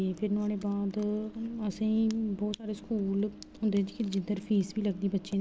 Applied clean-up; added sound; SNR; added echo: none; none; none; none.